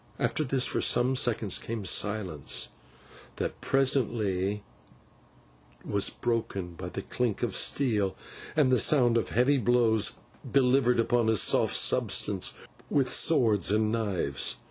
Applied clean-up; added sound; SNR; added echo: none; none; none; none.